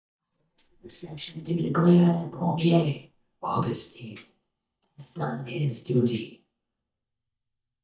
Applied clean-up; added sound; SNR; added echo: neural mask model DeepFilterNet 3.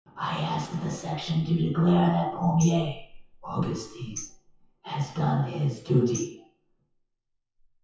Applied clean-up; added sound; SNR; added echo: classical method WPE with log-MMSE.